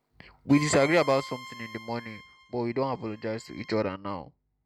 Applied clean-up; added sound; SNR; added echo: none; Bowed string instrument; 16 dB; none.